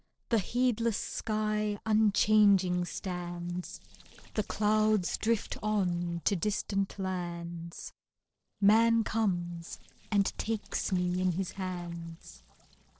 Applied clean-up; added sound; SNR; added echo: neural separator model SepFormer DNS4.